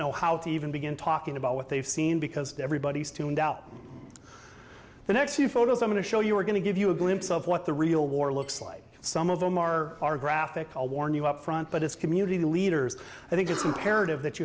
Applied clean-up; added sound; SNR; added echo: none; none; none; none.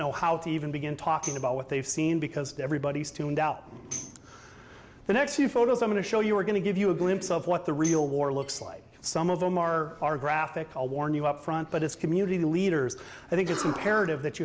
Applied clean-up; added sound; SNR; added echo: none; Tambourine; 16 dB; none.